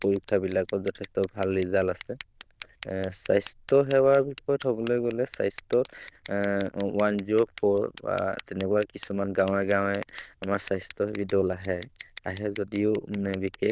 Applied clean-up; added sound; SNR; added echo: neural diffusion model UNIVERSE++.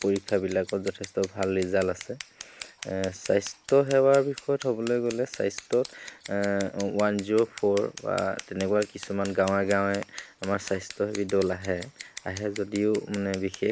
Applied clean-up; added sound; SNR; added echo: none; Scissors; 17 dB; none.